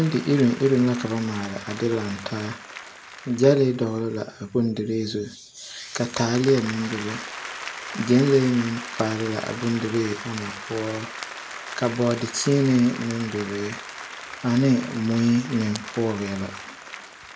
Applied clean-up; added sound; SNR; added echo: none; Applause; 13 dB; none.